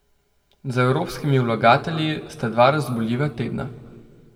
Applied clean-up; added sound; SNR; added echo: none; none; none; reverberation time 1.2 s.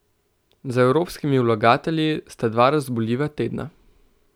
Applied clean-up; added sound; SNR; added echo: none; none; none; none.